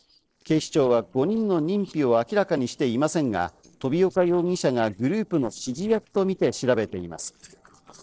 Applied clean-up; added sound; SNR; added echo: neural separator model SepFormer DNS4.